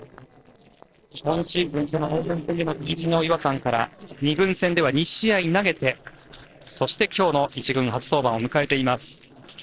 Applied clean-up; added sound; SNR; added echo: neural separator model SepFormer DNS4.